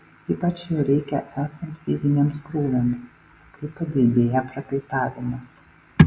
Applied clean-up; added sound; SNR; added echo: none; none; none; none.